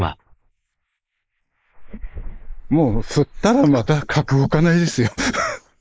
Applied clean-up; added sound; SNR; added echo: neural mask model Resemble Enhance denoiser.